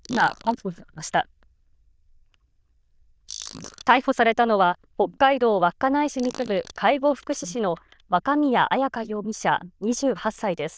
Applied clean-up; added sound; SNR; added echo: neural diffusion model UNIVERSE++.